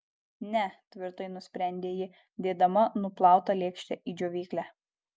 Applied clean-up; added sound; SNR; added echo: none; none; none; none.